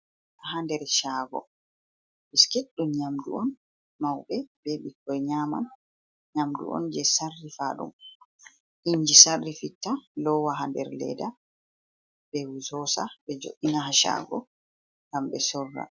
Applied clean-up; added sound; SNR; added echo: none; none; none; none.